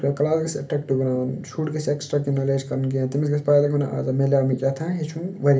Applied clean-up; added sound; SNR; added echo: none; none; none; reverberation time 0.3 s.